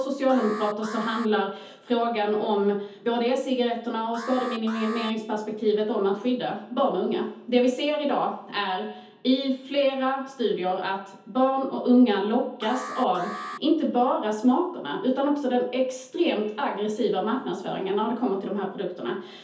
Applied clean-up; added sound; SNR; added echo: none; Alarm; 13 dB; reverberation time 0.5 s.